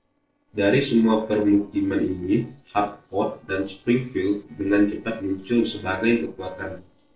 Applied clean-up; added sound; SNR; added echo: neural separator model SepFormer DNS4.